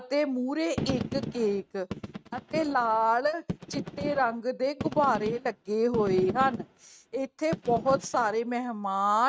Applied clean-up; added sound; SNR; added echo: neural mask model RNNoise.